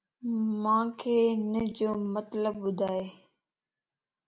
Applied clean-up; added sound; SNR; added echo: none; none; none; none.